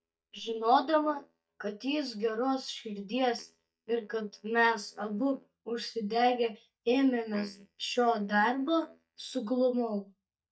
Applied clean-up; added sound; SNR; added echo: neural mask model DeepFilterNet 3.